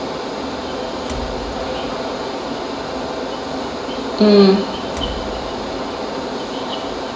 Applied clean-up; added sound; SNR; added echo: none; Door; 17 dB; reverberation time 1.3 s.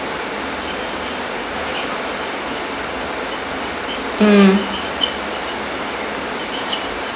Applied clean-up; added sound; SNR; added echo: none; none; none; none.